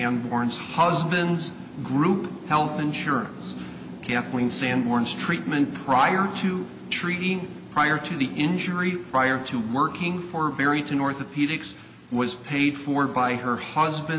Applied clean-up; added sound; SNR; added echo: none; none; none; none.